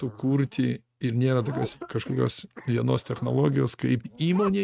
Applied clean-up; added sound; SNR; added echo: neural mask model RNNoise.